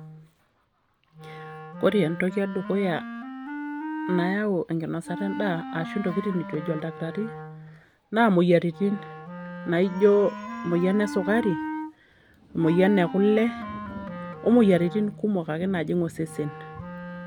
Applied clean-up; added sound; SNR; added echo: none; Wind instrument, woodwind instrument; 11 dB; none.